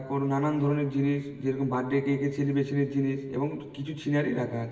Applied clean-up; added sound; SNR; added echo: none; none; none; reverberation time 1.4 s.